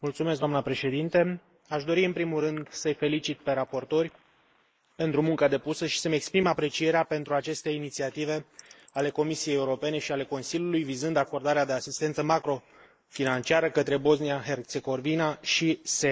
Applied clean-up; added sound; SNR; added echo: neural mask model Resemble Enhance denoiser.